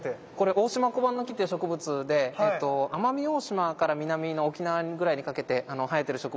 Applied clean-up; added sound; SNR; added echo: none; none; none; none.